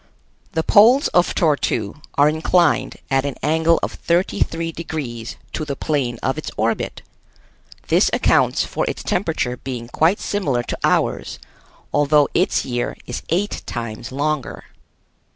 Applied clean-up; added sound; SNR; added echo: none; none; none; none.